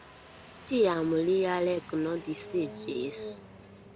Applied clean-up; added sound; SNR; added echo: none; Engine starting; 15 dB; none.